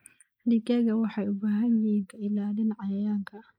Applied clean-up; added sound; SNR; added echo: neural mask model Resemble Enhance denoiser.